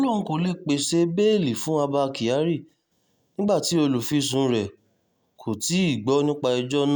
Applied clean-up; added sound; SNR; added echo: none; none; none; none.